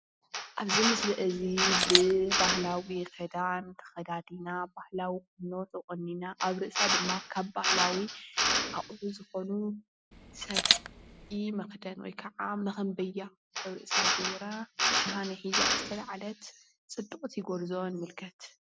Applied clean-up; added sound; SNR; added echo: none; Drill + Camera; -3 dB; none.